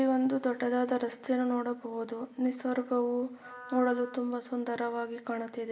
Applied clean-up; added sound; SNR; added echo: none; Wind instrument, woodwind instrument; 19 dB; reverberation time 2.0 s.